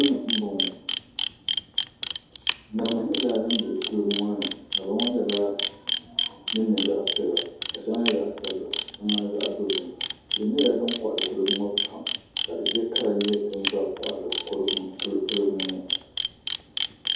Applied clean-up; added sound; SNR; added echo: none; Camera; 0 dB; reverberation time 0.7 s.